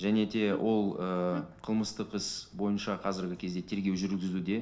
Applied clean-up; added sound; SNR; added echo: none; Wind instrument, woodwind instrument; 13 dB; none.